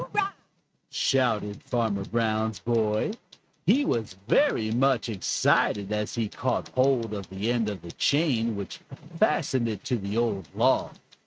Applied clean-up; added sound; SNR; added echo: neural mask model RNNoise.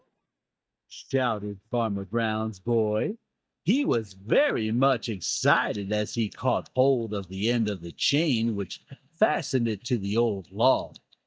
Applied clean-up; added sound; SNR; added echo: neural mask model DeepFilterNet 3.